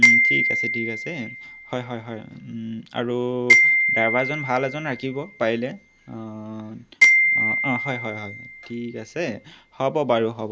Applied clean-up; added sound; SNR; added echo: none; Glockenspiel; -4 dB; none.